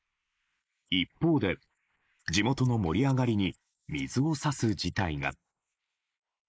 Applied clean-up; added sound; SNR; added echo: neural mask model Resemble Enhance denoiser.